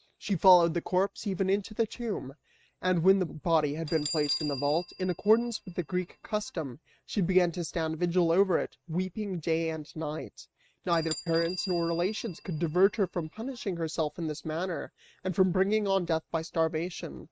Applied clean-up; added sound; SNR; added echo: neural mask model RNNoise.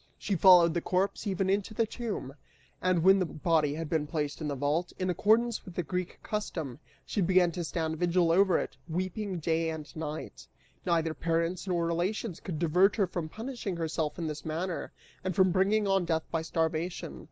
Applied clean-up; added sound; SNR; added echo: none; none; none; none.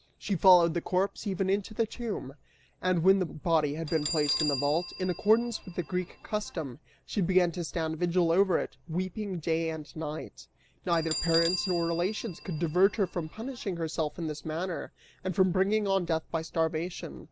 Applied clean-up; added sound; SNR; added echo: none; Bell; 13 dB; none.